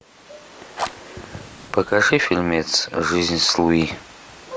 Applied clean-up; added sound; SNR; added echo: none; Fire; 17 dB; none.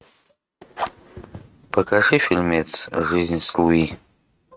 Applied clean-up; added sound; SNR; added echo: neural mask model RNNoise.